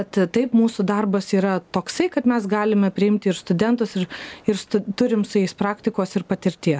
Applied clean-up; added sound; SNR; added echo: none; none; none; none.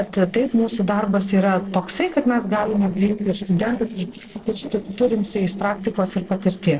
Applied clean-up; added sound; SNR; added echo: neural separator model SepFormer DNS4.